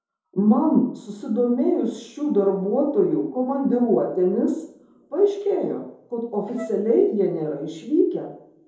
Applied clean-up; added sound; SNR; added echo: none; Wind instrument, woodwind instrument; 17 dB; reverberation time 2.6 s.